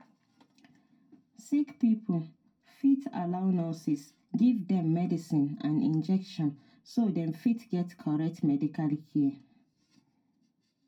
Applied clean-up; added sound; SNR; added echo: none; none; none; reverberation time 0.2 s.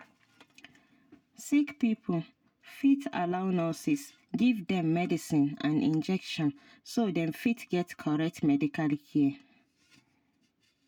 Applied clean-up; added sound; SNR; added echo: none; none; none; none.